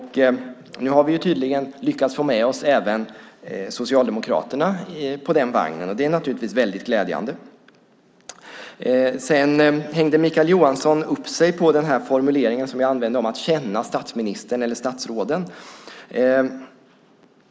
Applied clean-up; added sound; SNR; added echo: none; none; none; none.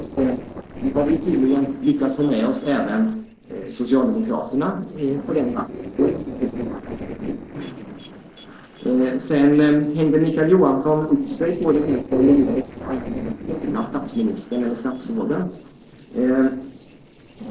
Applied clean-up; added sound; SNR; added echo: neural separator model SepFormer DNS4.